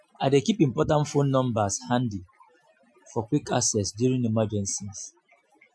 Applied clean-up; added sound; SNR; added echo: classical method Wiener filter.